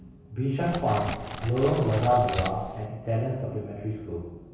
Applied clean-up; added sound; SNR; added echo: none; Crackle; 6 dB; reverberation time 1.2 s.